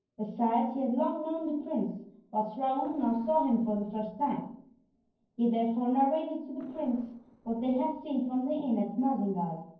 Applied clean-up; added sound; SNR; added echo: neural separator model SepFormer DNS4.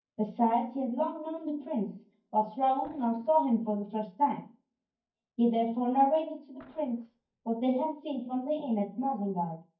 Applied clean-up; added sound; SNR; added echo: neural mask model DeepFilterNet 3.